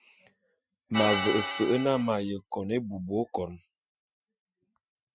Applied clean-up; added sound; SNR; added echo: classical method Wiener filter.